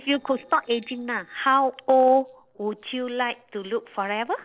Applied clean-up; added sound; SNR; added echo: neural separator model SepFormer DNS4.